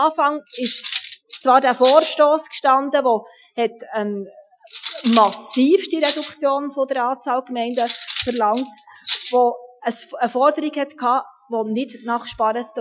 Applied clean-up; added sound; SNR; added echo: classical method Wiener filter.